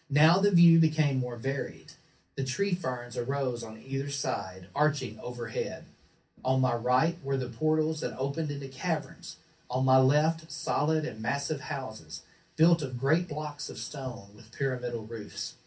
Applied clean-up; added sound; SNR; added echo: none; none; none; reverberation time 0.3 s.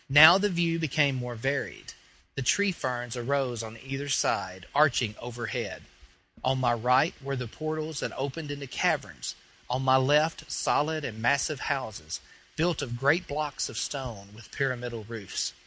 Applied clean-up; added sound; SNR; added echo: none; none; none; none.